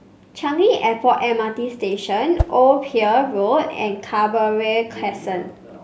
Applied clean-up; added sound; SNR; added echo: none; Whoosh, swoosh, swish; 3 dB; none.